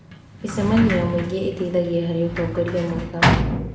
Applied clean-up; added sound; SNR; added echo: none; Sliding door; 1 dB; reverberation time 0.9 s.